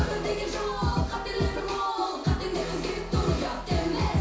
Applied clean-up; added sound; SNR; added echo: none; none; none; reverberation time 0.6 s.